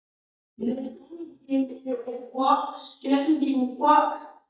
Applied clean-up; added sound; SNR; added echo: neural mask model DeepFilterNet 3.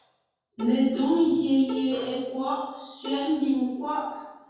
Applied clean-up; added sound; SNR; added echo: none; Bowed string instrument; 16 dB; reverberation time 1.3 s.